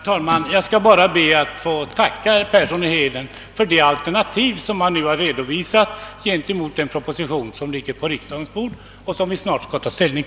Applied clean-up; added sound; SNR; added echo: none; none; none; none.